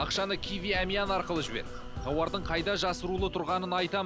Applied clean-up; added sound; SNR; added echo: none; Crow; 10 dB; none.